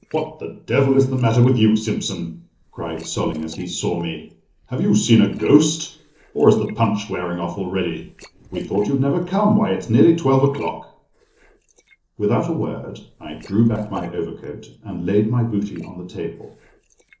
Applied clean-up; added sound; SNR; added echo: neural separator model SepFormer DNS4.